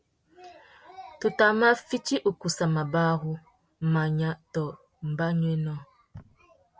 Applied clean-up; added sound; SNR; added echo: none; none; none; none.